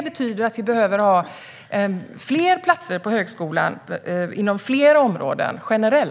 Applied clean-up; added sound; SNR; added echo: none; none; none; none.